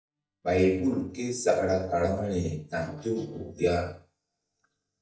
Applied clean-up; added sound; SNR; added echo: neural mask model DeepFilterNet 3.